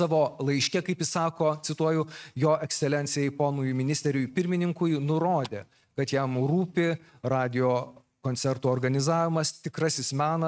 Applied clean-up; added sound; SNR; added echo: neural mask model RNNoise.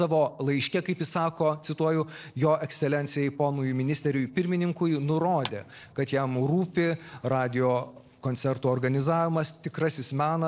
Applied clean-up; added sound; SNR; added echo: neural separator model SepFormer DNS4.